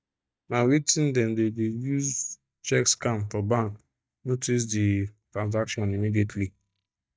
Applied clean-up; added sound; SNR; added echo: neural mask model DeepFilterNet 3.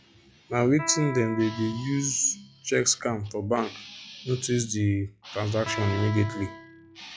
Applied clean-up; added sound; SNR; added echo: classical method log-MMSE.